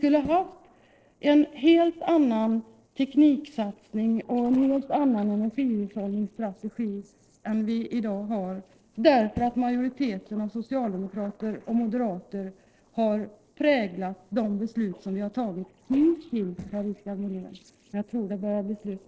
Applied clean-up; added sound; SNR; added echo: neural separator model SepFormer DNS4.